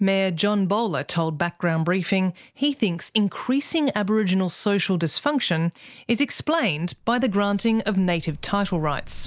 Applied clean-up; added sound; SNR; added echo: none; none; none; none.